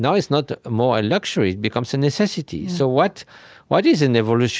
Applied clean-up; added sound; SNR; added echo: none; none; none; none.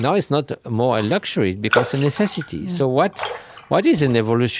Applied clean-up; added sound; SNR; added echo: none; Raindrop; 10 dB; none.